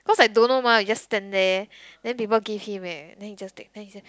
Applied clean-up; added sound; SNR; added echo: none; none; none; none.